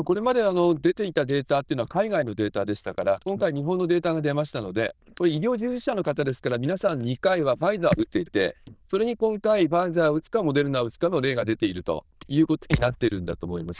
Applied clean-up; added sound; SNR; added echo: neural diffusion model UNIVERSE++.